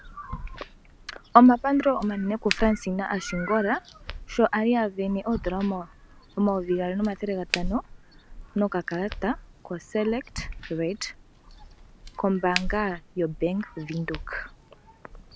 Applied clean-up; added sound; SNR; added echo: none; Crack; 12 dB; none.